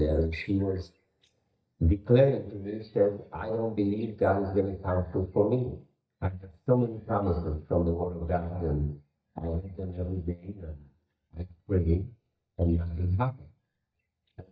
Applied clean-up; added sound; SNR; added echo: neural mask model DeepFilterNet 3.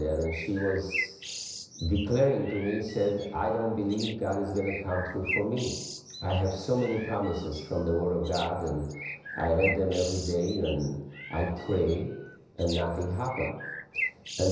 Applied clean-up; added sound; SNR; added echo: none; Bird; 10 dB; reverberation time 1.0 s.